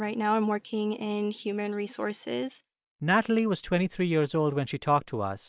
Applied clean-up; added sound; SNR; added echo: none; none; none; none.